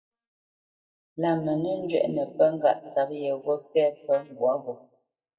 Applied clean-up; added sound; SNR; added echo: neural mask model DeepFilterNet 3.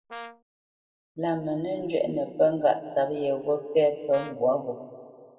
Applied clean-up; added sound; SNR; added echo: none; Brass instrument; 14 dB; reverberation time 1.6 s.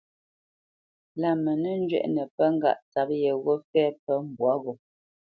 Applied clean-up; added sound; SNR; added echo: none; none; none; none.